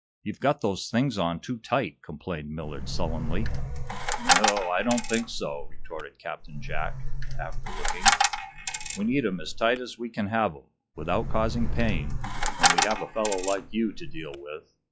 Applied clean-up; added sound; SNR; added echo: classical method log-MMSE.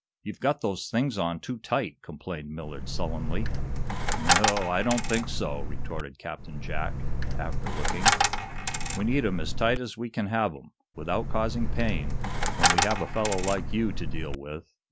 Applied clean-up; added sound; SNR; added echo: none; Coin (dropping); -4 dB; none.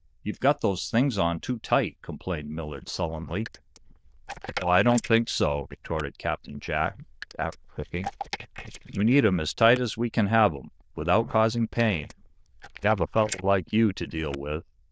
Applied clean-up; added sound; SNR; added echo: neural diffusion model UNIVERSE++.